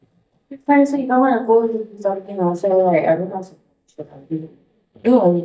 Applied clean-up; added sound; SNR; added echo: neural mask model DeepFilterNet 3.